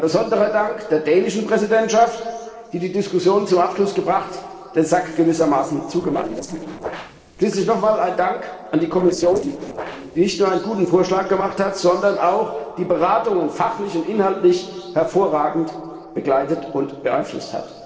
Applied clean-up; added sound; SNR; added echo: neural separator model SepFormer DNS4.